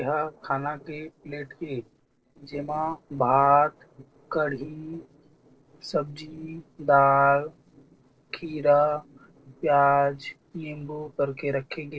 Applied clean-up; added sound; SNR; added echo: neural separator model SepFormer DNS4.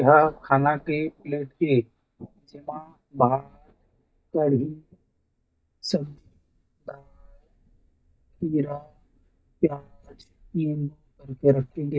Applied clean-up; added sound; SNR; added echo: neural mask model DeepFilterNet 3.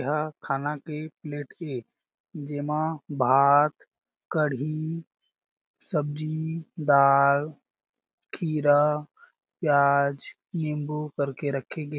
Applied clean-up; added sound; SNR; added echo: none; none; none; none.